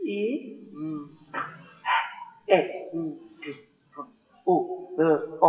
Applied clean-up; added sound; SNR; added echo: classical method WPE with log-MMSE.